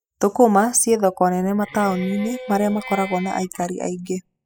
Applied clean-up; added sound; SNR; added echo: classical method spectral subtraction.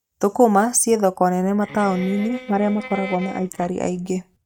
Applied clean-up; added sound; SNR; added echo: neural mask model RNNoise.